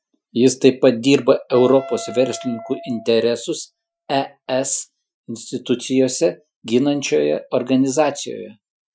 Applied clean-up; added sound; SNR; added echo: classical method Wiener filter.